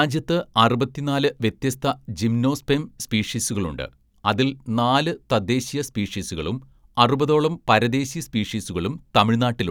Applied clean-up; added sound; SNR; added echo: none; none; none; none.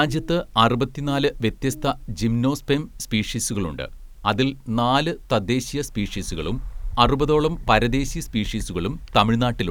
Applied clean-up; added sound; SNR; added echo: none; Bird; 11 dB; none.